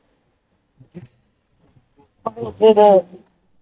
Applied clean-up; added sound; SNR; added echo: neural mask model DeepFilterNet 3.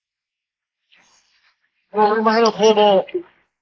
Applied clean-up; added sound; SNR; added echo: neural mask model Resemble Enhance denoiser.